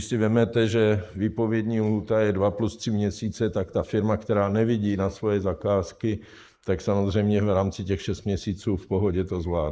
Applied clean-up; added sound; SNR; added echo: neural mask model Resemble Enhance denoiser.